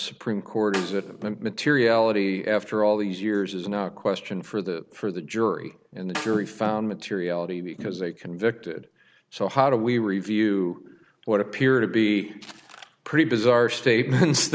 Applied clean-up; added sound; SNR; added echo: none; Snare drum; 16 dB; none.